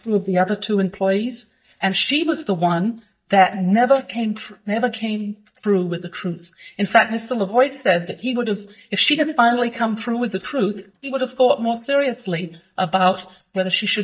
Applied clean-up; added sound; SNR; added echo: neural mask model DeepFilterNet 3.